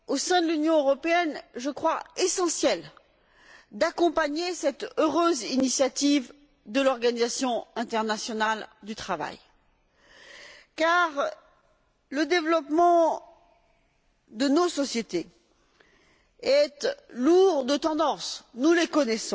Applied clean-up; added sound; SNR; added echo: none; none; none; none.